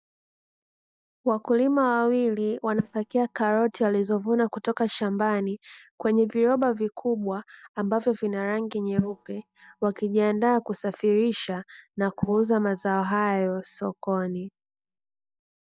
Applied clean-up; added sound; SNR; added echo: neural mask model DeepFilterNet 3.